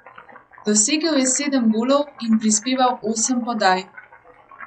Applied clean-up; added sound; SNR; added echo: classical method log-MMSE.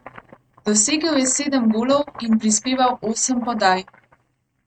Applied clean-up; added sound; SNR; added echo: neural mask model RNNoise.